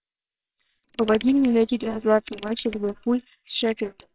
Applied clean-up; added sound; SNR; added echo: neural separator model SepFormer WHAMR!.